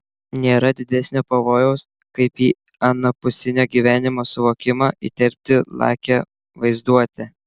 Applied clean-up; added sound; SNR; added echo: none; none; none; none.